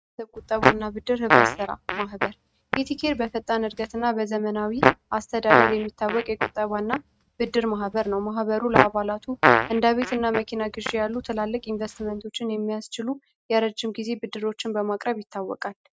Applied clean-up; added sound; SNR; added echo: neural mask model RNNoise.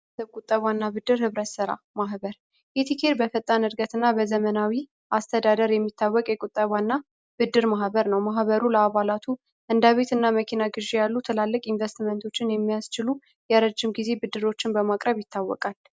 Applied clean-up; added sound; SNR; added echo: none; none; none; none.